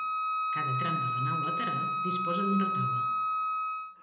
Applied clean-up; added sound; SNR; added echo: none; Wind instrument, woodwind instrument; -5 dB; reverberation time 0.8 s.